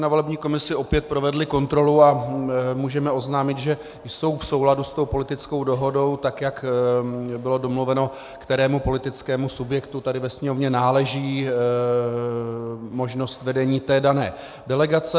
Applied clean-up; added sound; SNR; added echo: none; none; none; none.